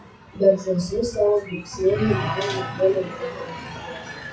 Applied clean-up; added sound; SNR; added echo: classical method WPE with log-MMSE.